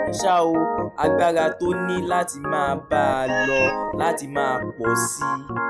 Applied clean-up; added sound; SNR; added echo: none; Organ + Meow; 2 dB; none.